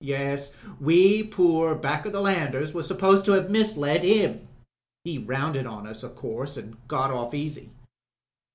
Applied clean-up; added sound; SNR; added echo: none; none; none; none.